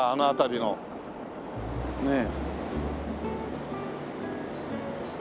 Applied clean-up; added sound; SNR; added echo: none; none; none; none.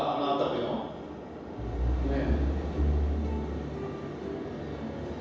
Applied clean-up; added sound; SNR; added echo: none; none; none; reverberation time 1.1 s.